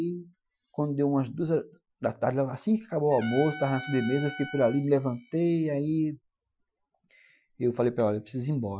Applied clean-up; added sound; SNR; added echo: classical method Wiener filter.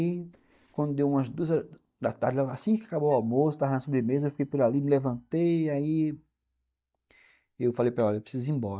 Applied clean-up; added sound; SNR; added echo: neural mask model DeepFilterNet 3.